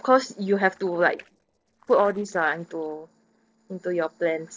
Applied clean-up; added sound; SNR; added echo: neural separator model SepFormer DNS4.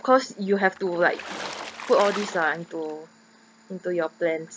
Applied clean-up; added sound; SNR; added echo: none; Water / Splash, splatter; 12 dB; none.